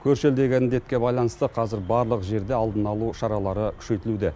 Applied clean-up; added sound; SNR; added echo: none; none; none; none.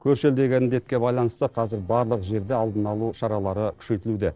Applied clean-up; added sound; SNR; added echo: neural separator model SepFormer DNS4.